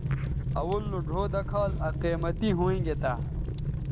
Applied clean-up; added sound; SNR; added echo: none; Fire; -1 dB; none.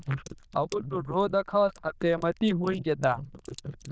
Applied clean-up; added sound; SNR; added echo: neural diffusion model UNIVERSE++.